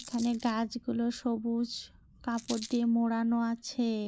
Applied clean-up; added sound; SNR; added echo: neural mask model Resemble Enhance denoiser.